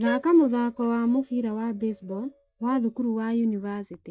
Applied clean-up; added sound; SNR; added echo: neural mask model DeepFilterNet 3.